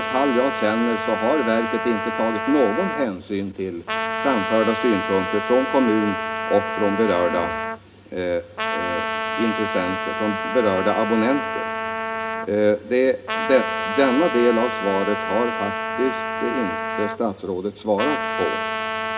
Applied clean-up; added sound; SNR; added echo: none; Trumpet; 4 dB; reverberation time 0.3 s.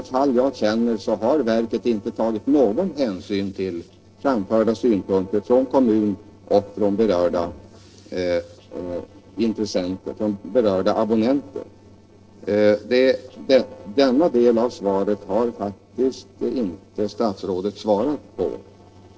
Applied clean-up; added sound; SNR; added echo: neural separator model SepFormer DNS4.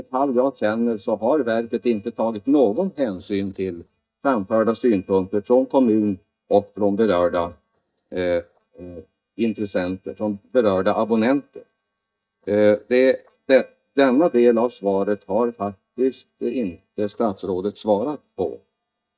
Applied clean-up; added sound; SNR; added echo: neural mask model DeepFilterNet 3.